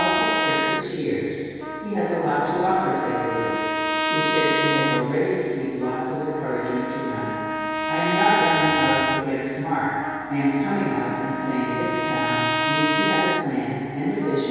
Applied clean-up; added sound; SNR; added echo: none; Trumpet; 2 dB; reverberation time 2.2 s.